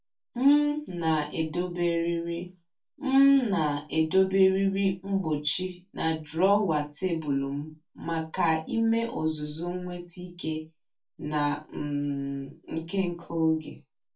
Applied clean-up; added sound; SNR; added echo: none; none; none; reverberation time 0.2 s.